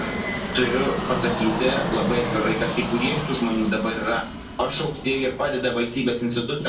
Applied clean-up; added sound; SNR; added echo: none; Fixed-wing aircraft, airplane; 5 dB; reverberation time 0.3 s.